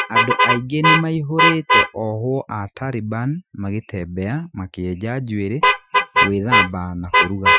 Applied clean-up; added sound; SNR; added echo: classical method Wiener filter.